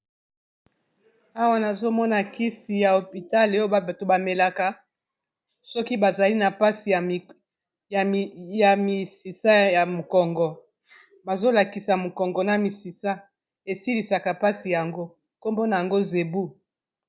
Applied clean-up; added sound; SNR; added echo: none; none; none; none.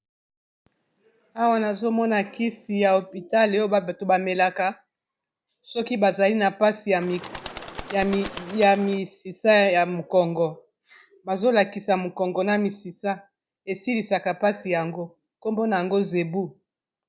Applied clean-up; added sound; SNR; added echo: none; Bird; 13 dB; none.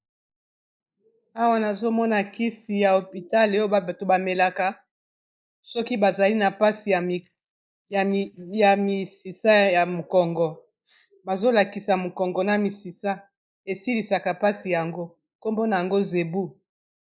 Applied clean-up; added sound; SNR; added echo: neural mask model Resemble Enhance denoiser.